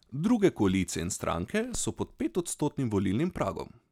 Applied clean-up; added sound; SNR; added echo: none; Crackle; 20 dB; none.